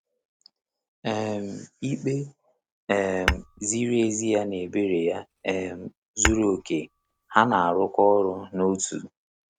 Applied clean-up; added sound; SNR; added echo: none; Tap / Hammer / Glass; 9 dB; none.